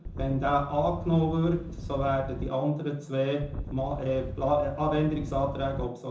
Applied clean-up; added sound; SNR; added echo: none; Wind; 9 dB; reverberation time 0.6 s.